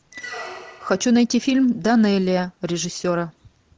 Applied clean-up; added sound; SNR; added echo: none; Squeak; 18 dB; none.